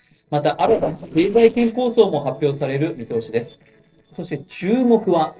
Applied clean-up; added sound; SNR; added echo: neural separator model SepFormer DNS4.